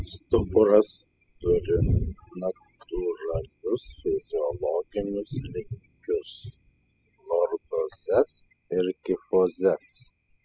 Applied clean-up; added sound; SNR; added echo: classical method spectral subtraction.